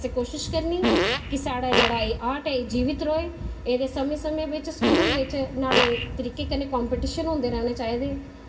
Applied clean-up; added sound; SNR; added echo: none; Fart; -2 dB; reverberation time 0.4 s.